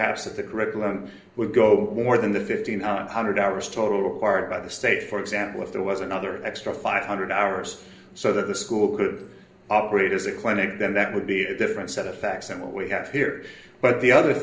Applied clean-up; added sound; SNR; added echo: neural separator model SepFormer DNS4.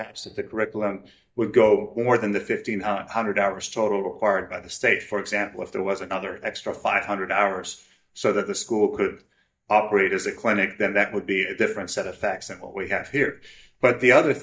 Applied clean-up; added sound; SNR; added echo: neural mask model DeepFilterNet 3.